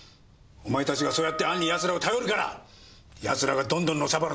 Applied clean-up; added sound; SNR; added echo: none; Wind instrument, woodwind instrument; 9 dB; none.